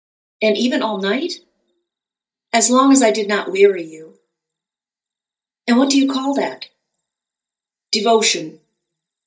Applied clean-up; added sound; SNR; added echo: neural mask model DeepFilterNet 3.